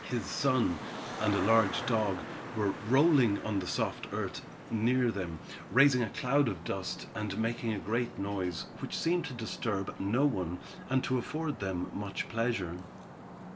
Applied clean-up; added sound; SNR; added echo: none; Traffic noise, roadway noise; 12 dB; none.